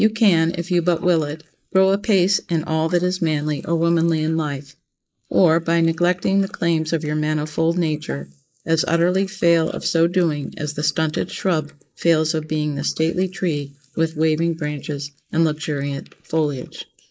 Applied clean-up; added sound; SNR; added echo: neural mask model Resemble Enhance denoiser.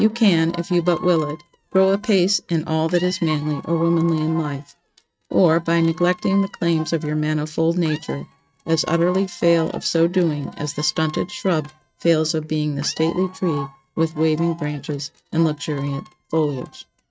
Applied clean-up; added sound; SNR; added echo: neural mask model RNNoise.